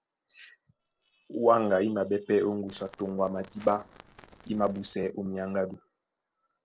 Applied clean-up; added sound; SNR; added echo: neural separator model SepFormer DNS4.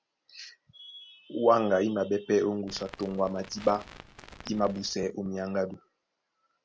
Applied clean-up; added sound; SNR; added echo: none; Crackle; 18 dB; none.